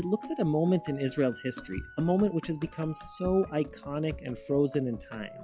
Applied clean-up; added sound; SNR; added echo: classical method log-MMSE.